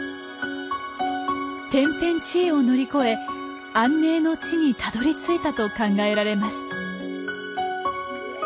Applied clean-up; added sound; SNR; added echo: none; none; none; none.